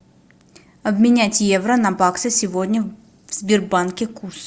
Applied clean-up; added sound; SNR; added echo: none; none; none; none.